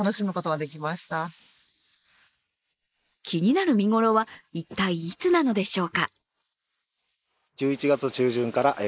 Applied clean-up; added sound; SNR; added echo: neural mask model Resemble Enhance denoiser.